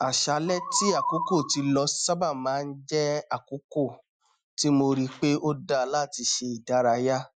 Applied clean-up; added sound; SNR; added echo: classical method Wiener filter.